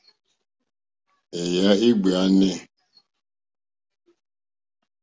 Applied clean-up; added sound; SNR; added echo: none; none; none; none.